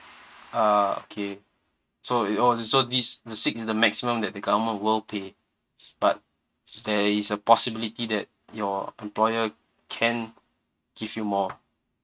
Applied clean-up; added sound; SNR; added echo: neural mask model RNNoise.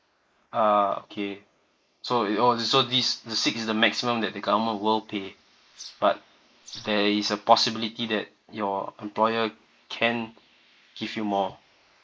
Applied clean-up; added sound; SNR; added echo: neural mask model Resemble Enhance denoiser.